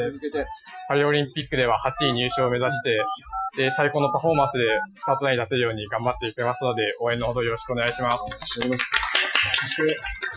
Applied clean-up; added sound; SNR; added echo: classical method Wiener filter.